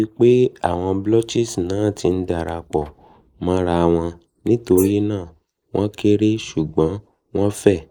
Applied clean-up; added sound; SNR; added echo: neural mask model Resemble Enhance denoiser.